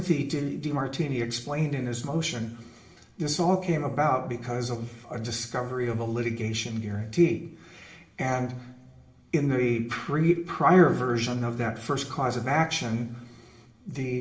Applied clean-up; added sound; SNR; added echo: none; none; none; reverberation time 0.8 s.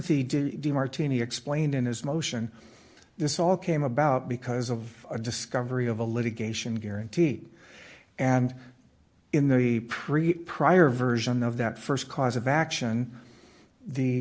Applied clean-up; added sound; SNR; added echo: none; none; none; none.